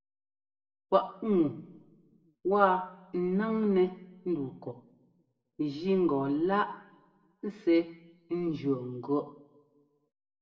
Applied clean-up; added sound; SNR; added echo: none; none; none; reverberation time 0.7 s.